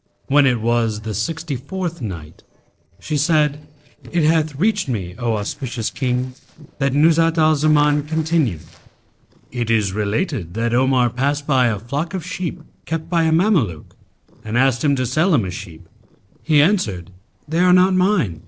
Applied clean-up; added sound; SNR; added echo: neural separator model SepFormer DNS4.